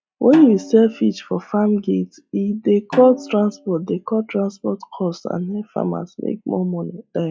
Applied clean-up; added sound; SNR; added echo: classical method log-MMSE.